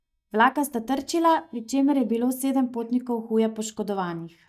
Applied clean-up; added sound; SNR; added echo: neural mask model DeepFilterNet 3.